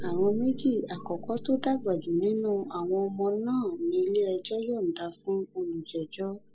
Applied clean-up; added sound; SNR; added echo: none; Piano; 14 dB; none.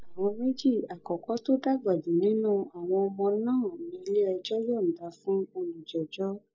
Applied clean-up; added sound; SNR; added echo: neural mask model DeepFilterNet 3.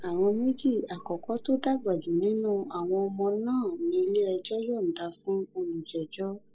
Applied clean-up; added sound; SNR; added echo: neural separator model SepFormer DNS4.